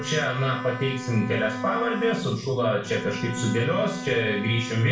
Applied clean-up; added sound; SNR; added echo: none; Bowed string instrument; 9 dB; reverberation time 0.4 s.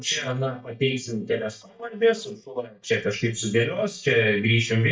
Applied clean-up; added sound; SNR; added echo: neural mask model DeepFilterNet 3.